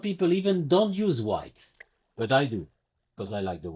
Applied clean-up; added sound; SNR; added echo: neural mask model DeepFilterNet 3.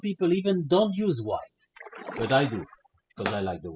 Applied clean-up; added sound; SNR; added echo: classical method spectral subtraction.